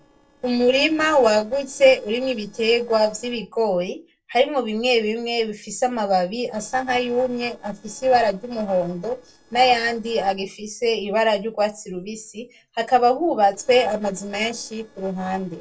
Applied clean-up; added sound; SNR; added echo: neural separator model SepFormer DNS4.